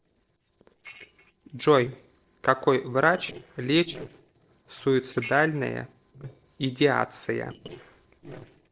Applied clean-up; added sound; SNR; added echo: neural separator model SepFormer DNS4.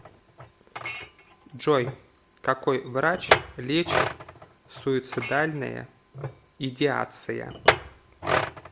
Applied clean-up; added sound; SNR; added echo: none; Chink, clink; 1 dB; none.